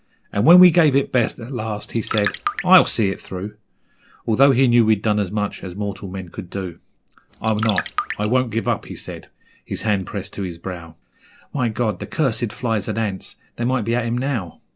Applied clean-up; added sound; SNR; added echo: none; Trickle, dribble; 8 dB; none.